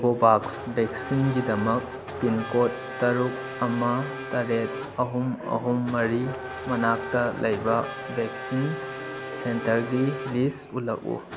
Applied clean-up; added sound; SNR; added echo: none; Race car, auto racing / Accelerating, revving, vroom; 9 dB; none.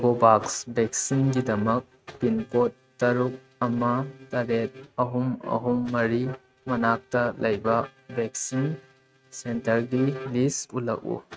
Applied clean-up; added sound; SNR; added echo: neural mask model RNNoise.